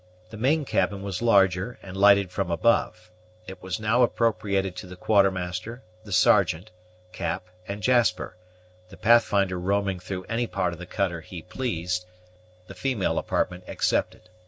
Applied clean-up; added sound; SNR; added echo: none; none; none; none.